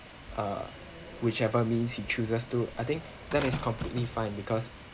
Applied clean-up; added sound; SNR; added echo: none; Slam; 12 dB; none.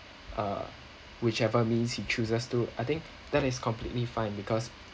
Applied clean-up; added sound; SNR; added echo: none; none; none; none.